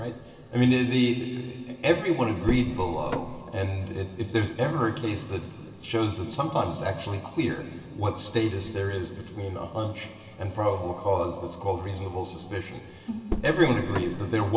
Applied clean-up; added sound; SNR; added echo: none; Car; 5 dB; reverberation time 2.4 s.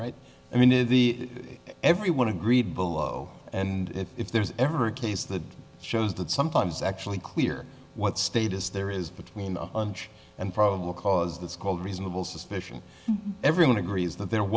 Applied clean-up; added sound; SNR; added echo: none; none; none; none.